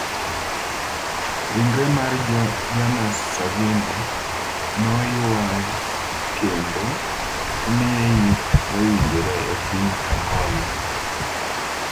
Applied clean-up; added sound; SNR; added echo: none; Water; 0 dB; none.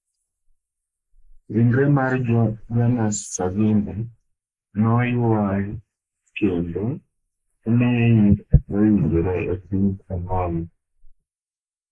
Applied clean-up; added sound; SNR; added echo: neural mask model Resemble Enhance denoiser.